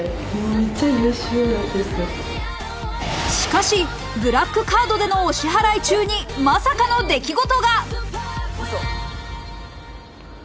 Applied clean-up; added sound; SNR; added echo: none; none; none; none.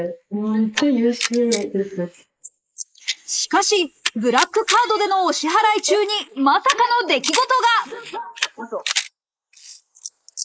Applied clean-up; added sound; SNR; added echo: neural mask model Resemble Enhance denoiser.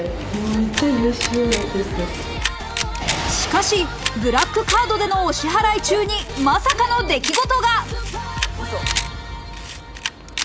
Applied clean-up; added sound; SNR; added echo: none; Camera; 10 dB; none.